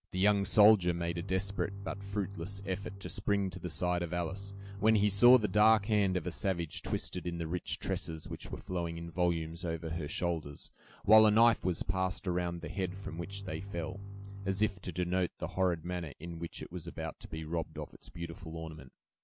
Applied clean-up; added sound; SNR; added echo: none; Bowed string instrument; 11 dB; none.